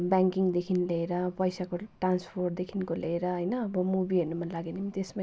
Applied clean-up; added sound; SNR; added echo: none; none; none; none.